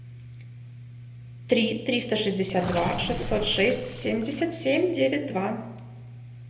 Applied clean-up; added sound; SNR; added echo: none; Gurgling; 14 dB; reverberation time 0.6 s.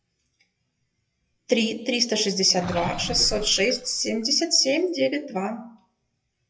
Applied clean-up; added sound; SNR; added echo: classical method WPE with log-MMSE.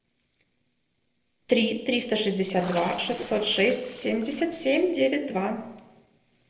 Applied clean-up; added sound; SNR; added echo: neural separator model SepFormer DNS4.